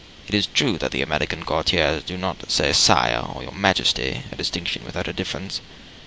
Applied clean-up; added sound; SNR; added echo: none; none; none; none.